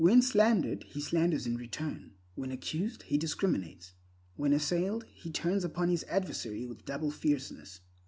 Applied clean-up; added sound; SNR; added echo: none; none; none; none.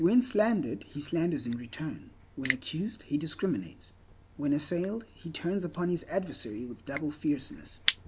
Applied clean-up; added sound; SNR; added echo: none; Crushing; 8 dB; none.